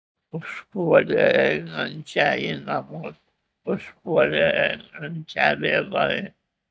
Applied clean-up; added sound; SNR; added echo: neural mask model DeepFilterNet 3.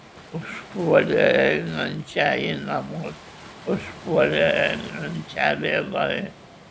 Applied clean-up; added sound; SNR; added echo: none; Waves, surf; 18 dB; none.